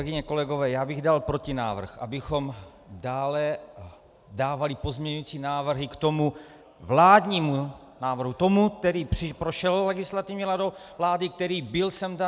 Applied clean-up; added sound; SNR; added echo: none; none; none; none.